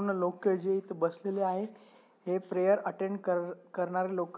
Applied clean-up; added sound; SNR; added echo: none; none; none; none.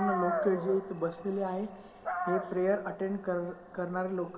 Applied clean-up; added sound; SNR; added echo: none; Dog; 6 dB; reverberation time 1.6 s.